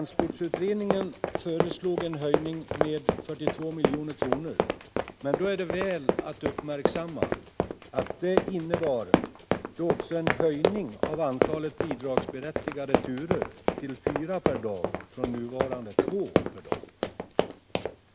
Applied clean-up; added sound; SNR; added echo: none; Run; -2 dB; none.